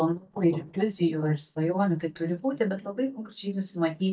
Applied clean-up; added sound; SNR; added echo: neural mask model DeepFilterNet 3.